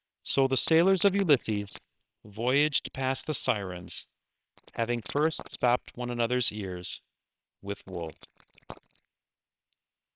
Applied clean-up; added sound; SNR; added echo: neural separator model SepFormer WHAMR!.